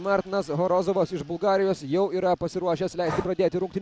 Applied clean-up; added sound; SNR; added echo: none; Breathing; 18 dB; none.